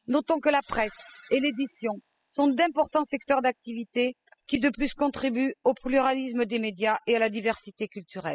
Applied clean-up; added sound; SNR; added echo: classical method spectral subtraction.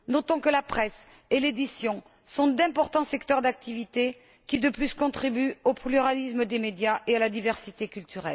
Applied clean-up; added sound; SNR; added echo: none; none; none; none.